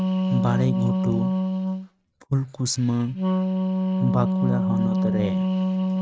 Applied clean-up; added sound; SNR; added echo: neural mask model RNNoise.